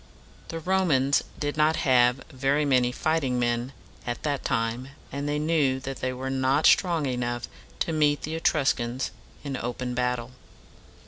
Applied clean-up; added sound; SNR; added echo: none; none; none; none.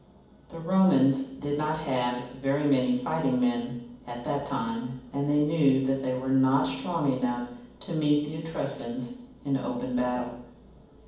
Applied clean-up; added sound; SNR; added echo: none; none; none; reverberation time 1.2 s.